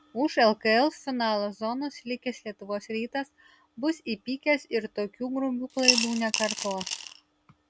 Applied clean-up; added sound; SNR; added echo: none; Coin (dropping) / Glass; 0 dB; none.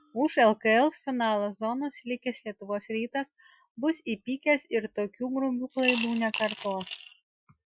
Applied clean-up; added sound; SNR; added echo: classical method Wiener filter.